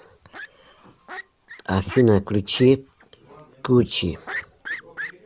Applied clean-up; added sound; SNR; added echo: none; Fowl; 15 dB; none.